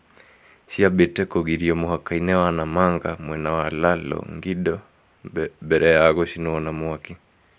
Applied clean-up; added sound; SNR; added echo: none; none; none; none.